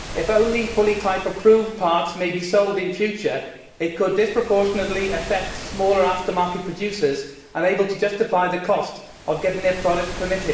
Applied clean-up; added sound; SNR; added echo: none; Waves, surf; 15 dB; reverberation time 0.9 s.